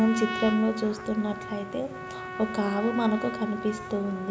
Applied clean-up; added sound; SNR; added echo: none; Trumpet; 9 dB; none.